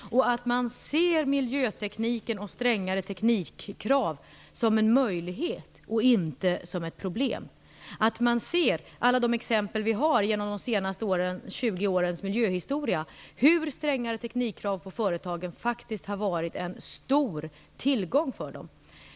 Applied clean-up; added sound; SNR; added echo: none; none; none; none.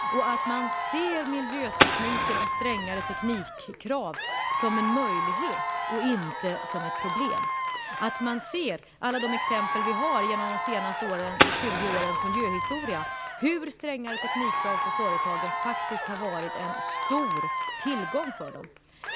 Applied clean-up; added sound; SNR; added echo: none; Applause / Crowd / Cheering + Fire; -3 dB; none.